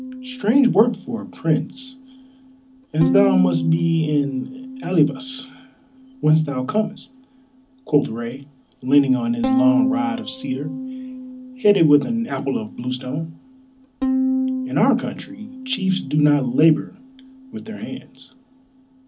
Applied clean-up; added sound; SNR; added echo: none; Bowed string instrument; 6 dB; reverberation time 0.4 s.